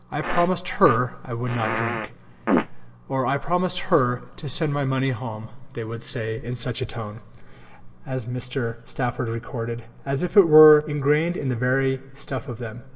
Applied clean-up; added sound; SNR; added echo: none; Fart; 5 dB; reverberation time 2.3 s.